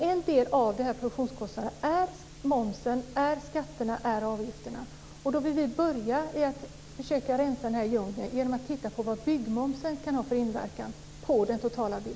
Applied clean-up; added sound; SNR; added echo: none; none; none; none.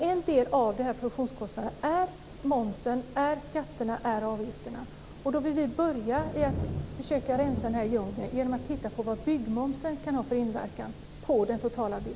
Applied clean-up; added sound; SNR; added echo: none; Thunder; 13 dB; none.